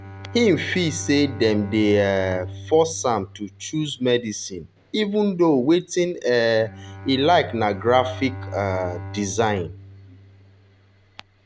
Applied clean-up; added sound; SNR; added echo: none; Bowed string instrument; 14 dB; none.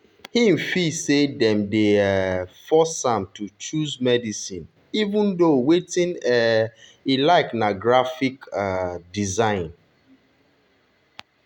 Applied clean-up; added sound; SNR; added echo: none; none; none; none.